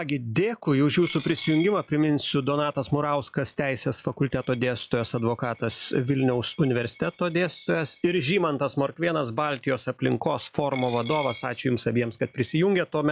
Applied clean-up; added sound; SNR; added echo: classical method log-MMSE.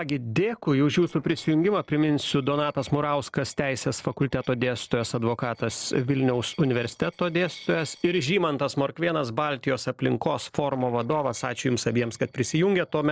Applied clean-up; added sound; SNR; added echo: neural separator model SepFormer DNS4.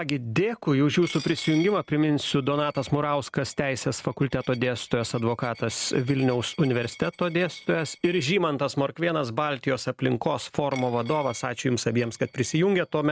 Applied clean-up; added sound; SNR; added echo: neural mask model RNNoise.